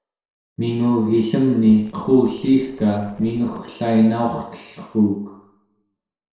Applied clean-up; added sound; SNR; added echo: neural separator model SepFormer DNS4.